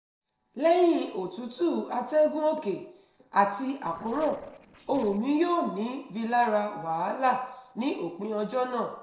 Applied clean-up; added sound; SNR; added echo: neural separator model SepFormer DNS4.